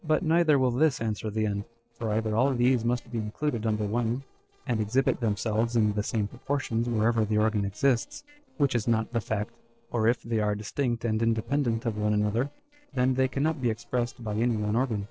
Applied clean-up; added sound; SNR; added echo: neural separator model SepFormer DNS4.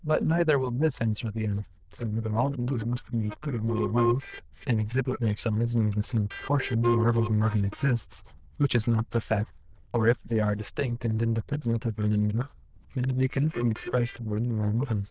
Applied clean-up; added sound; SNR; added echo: neural diffusion model UNIVERSE++.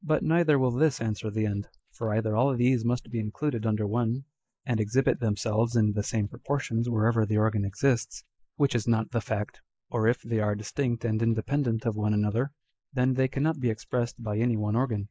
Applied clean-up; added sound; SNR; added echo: neural mask model Resemble Enhance denoiser.